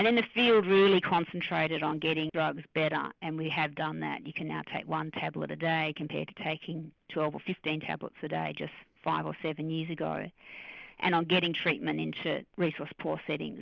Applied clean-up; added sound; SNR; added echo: none; none; none; none.